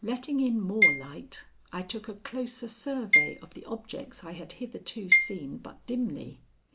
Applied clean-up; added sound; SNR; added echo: none; Marimba, xylophone; -5 dB; none.